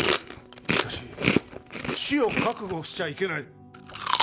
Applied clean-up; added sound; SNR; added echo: none; Chewing, mastication; -3 dB; none.